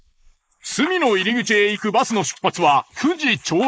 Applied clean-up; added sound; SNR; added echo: neural mask model Resemble Enhance denoiser.